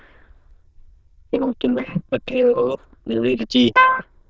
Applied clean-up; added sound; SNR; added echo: neural diffusion model UNIVERSE++.